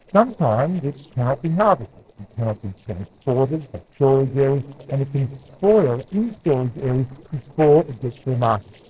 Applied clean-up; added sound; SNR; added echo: neural separator model SepFormer DNS4.